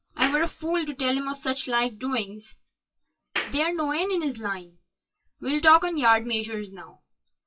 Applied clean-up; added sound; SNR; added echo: classical method WPE with log-MMSE.